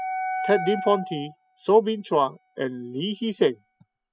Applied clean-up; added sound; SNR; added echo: classical method spectral subtraction.